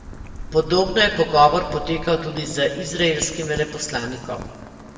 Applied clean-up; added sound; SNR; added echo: none; Rain; 14 dB; reverberation time 1.4 s.